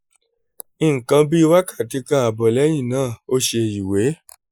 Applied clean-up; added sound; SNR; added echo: neural mask model Resemble Enhance denoiser.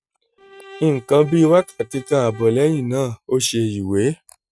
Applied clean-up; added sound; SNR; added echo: neural mask model RNNoise.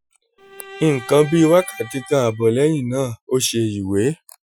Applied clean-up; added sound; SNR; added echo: classical method Wiener filter.